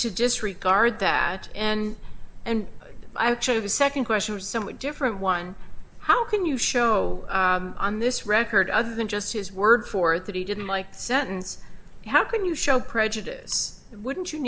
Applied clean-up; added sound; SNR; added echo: none; none; none; none.